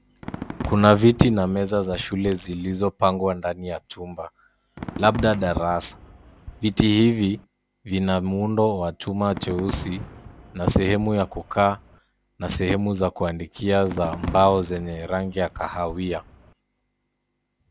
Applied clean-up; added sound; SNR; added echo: none; Fireworks; 15 dB; none.